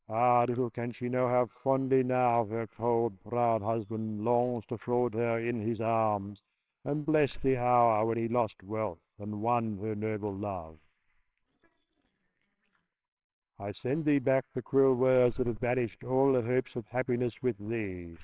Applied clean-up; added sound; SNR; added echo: neural separator model SepFormer WHAMR!.